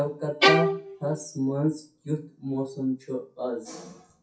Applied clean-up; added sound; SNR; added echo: classical method WPE with log-MMSE.